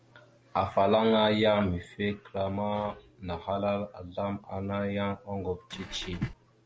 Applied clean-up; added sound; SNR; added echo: none; Engine / Car; 14 dB; none.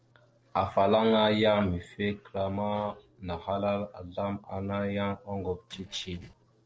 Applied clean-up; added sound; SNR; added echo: neural separator model SepFormer DNS4.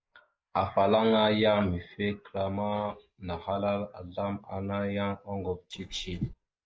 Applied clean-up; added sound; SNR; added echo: neural mask model Resemble Enhance denoiser.